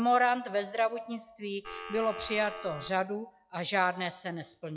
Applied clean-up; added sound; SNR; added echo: classical method log-MMSE.